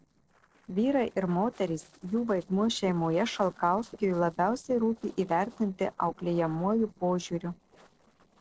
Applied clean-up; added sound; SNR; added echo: neural separator model SepFormer DNS4.